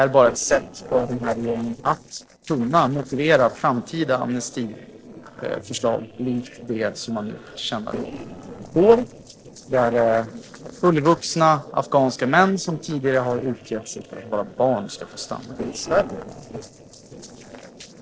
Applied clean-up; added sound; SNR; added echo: neural separator model SepFormer DNS4.